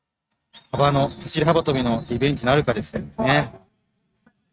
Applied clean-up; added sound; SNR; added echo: neural mask model RNNoise.